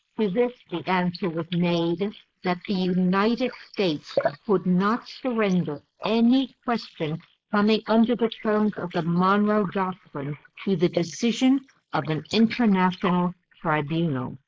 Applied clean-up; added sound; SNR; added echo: neural mask model Resemble Enhance denoiser.